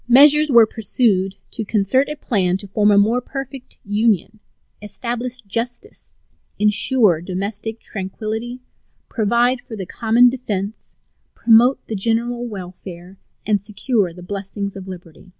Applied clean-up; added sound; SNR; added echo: none; none; none; none.